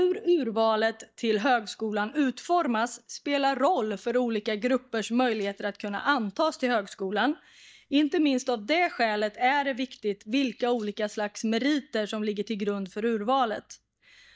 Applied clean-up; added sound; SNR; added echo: neural mask model DeepFilterNet 3.